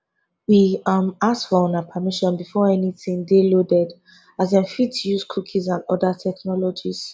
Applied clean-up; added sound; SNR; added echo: none; none; none; none.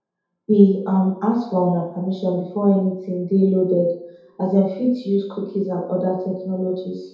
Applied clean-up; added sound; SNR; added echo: none; none; none; reverberation time 0.8 s.